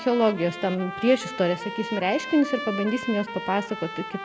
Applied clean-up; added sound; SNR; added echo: none; Trumpet; 10 dB; none.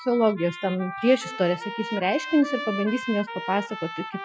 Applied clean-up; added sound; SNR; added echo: classical method Wiener filter.